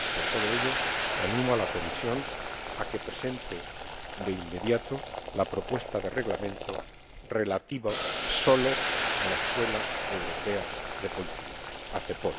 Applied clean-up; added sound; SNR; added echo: none; Boiling; 0 dB; none.